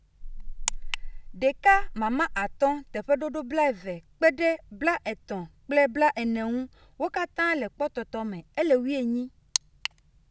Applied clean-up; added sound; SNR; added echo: none; none; none; none.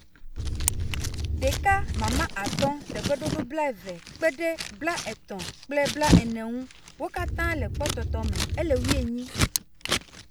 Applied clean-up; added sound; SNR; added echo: none; Wind + Scissors; -1 dB; none.